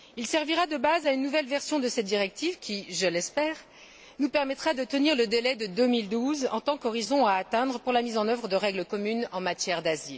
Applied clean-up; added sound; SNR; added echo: none; none; none; none.